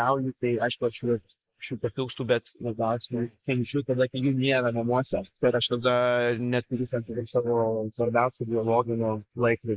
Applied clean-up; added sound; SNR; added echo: neural mask model Resemble Enhance denoiser.